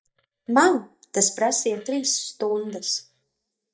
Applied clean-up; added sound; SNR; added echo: neural mask model DeepFilterNet 3.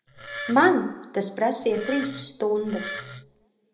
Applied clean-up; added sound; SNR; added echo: none; Wood; 13 dB; reverberation time 0.7 s.